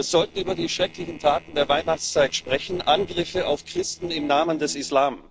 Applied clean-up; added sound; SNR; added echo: neural separator model SepFormer DNS4.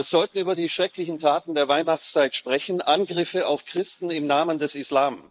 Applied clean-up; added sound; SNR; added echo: neural mask model Resemble Enhance denoiser.